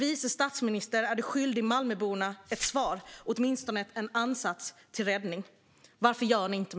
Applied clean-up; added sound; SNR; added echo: none; Glass; 13 dB; none.